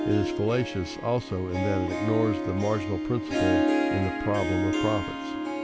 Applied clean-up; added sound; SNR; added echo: none; Harp; 0 dB; none.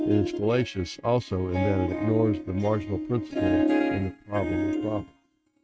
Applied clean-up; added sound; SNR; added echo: neural mask model RNNoise.